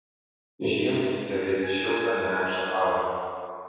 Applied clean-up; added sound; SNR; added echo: none; Wind instrument, woodwind instrument; 11 dB; reverberation time 2.2 s.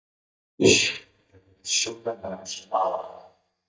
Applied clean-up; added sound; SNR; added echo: neural mask model DeepFilterNet 3.